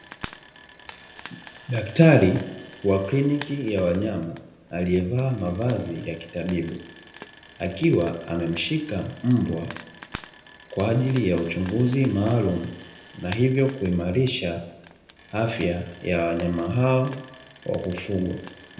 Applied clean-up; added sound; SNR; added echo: none; Frying (food); 16 dB; reverberation time 0.7 s.